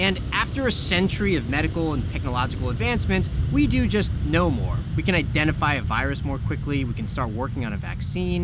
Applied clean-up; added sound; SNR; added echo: none; Fixed-wing aircraft, airplane; 1 dB; none.